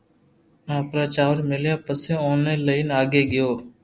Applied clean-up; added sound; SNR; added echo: none; none; none; none.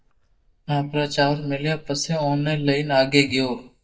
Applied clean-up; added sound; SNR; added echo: neural mask model DeepFilterNet 3.